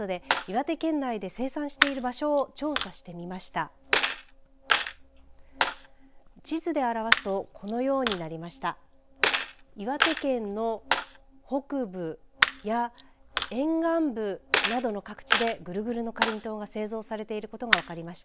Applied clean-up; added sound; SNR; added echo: none; Coin (dropping); 1 dB; none.